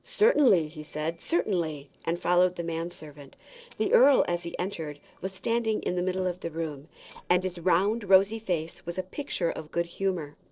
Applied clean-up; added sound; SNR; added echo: neural separator model SepFormer DNS4.